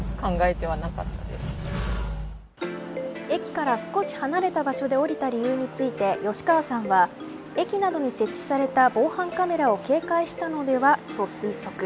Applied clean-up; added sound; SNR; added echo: none; none; none; none.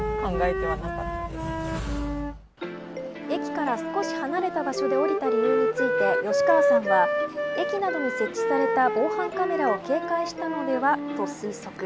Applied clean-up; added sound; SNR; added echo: none; Wind instrument, woodwind instrument; -1 dB; none.